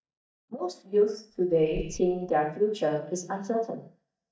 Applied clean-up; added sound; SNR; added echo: neural mask model DeepFilterNet 3.